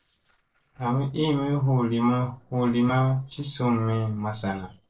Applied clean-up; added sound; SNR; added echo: neural separator model SepFormer DNS4.